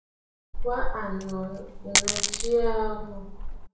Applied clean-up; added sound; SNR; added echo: none; Coin (dropping); -3 dB; reverberation time 0.6 s.